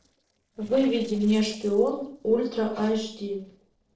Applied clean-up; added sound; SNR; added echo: neural separator model SepFormer DNS4.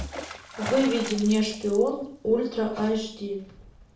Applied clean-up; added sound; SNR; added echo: none; Water / Splash, splatter; 13 dB; reverberation time 0.5 s.